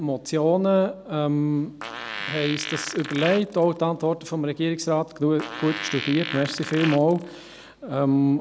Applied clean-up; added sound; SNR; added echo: none; Fart; 11 dB; none.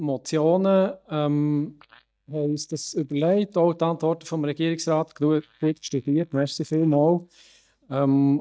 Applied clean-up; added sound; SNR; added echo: neural mask model DeepFilterNet 3.